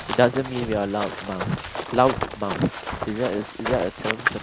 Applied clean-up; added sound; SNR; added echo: none; Run; 5 dB; none.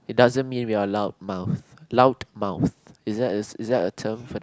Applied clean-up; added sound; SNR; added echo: none; none; none; none.